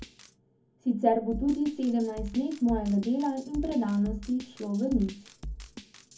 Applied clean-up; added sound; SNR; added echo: none; Drum kit; 13 dB; reverberation time 0.3 s.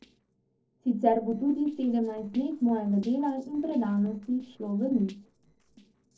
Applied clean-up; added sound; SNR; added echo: neural separator model SepFormer DNS4.